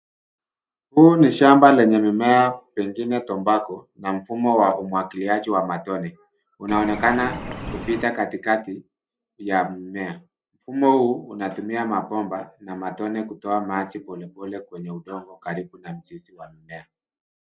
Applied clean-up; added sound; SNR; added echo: none; Bird; 10 dB; none.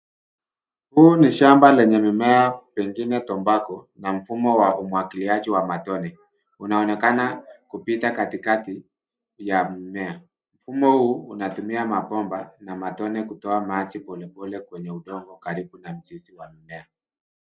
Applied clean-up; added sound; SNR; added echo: none; none; none; none.